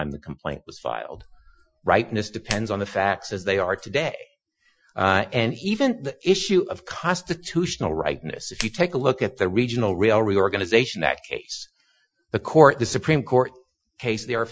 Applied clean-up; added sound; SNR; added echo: classical method Wiener filter.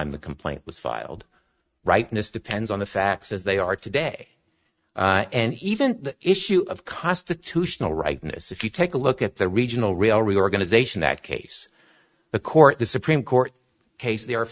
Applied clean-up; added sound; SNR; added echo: neural mask model RNNoise.